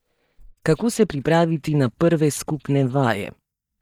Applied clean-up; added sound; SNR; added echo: neural mask model DeepFilterNet 3.